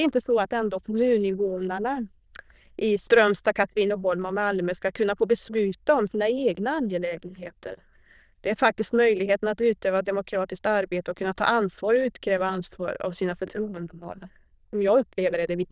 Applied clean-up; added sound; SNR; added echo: neural diffusion model UNIVERSE++.